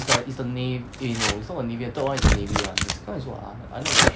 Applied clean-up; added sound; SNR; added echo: none; Tearing; -4 dB; none.